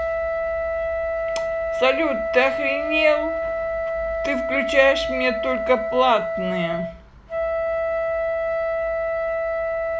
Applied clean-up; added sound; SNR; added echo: none; Wind instrument, woodwind instrument; 0 dB; none.